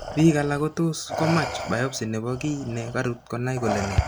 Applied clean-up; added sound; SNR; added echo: none; Respiratory sounds; 9 dB; none.